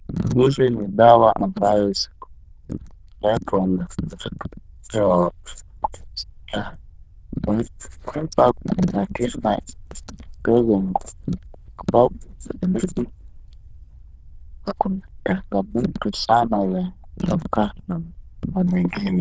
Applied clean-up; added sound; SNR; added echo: neural diffusion model UNIVERSE++.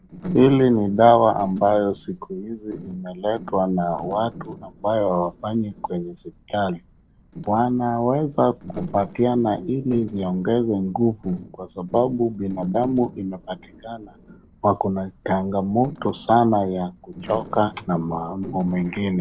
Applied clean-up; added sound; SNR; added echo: neural separator model SepFormer DNS4.